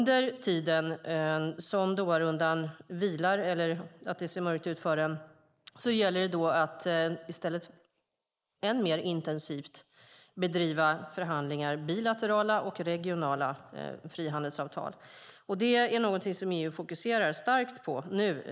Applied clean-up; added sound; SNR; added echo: neural mask model Resemble Enhance denoiser.